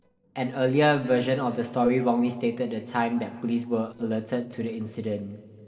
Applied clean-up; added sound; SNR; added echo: neural separator model SepFormer DNS4.